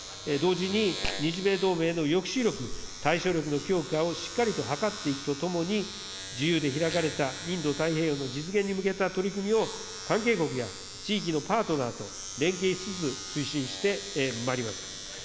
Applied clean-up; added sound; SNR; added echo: none; Domestic sounds, home sounds; 10 dB; none.